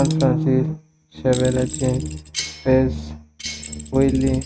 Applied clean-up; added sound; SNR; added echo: neural mask model RNNoise.